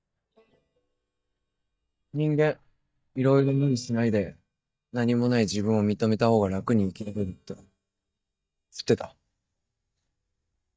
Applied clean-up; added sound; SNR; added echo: neural mask model DeepFilterNet 3.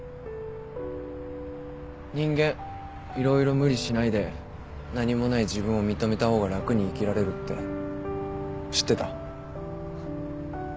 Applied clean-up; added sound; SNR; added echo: none; none; none; none.